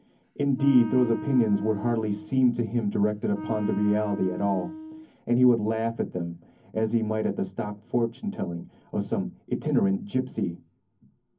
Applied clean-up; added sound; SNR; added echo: none; Wind instrument, woodwind instrument; 10 dB; reverberation time 0.3 s.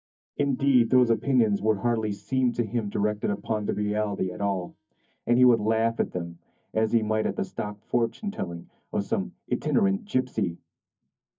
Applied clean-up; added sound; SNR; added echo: neural mask model DeepFilterNet 3.